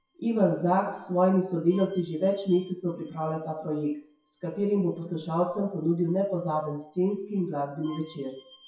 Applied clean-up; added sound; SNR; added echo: classical method WPE with log-MMSE.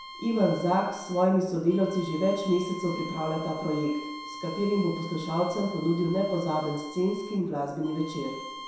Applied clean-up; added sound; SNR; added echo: none; Bowed string instrument; 14 dB; reverberation time 0.7 s.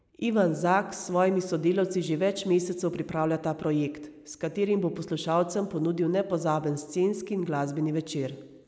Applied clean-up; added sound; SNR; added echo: none; none; none; none.